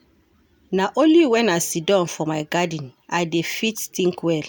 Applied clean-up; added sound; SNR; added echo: none; none; none; none.